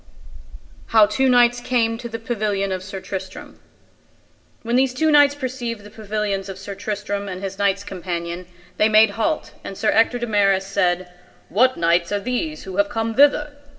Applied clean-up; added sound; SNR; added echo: none; none; none; reverberation time 1.1 s.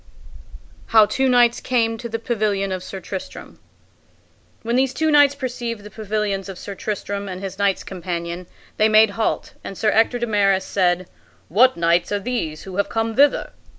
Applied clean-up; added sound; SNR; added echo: none; none; none; none.